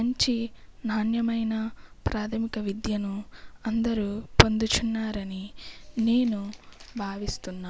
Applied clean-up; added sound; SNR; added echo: none; none; none; none.